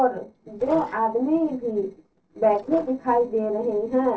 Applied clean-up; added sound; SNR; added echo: neural separator model SepFormer DNS4.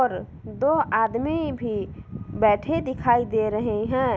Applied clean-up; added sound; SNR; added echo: none; none; none; none.